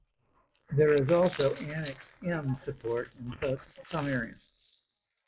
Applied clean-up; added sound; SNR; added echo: neural mask model Resemble Enhance denoiser.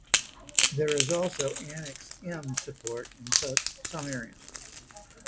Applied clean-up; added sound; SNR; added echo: none; Crack / Crackle; -3 dB; none.